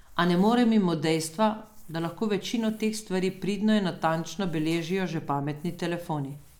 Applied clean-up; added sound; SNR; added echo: none; Crumpling, crinkling; 19 dB; none.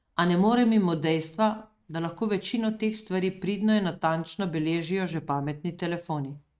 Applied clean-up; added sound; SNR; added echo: neural mask model RNNoise.